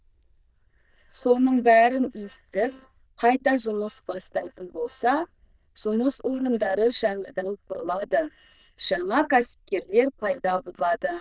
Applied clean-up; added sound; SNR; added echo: neural diffusion model UNIVERSE++.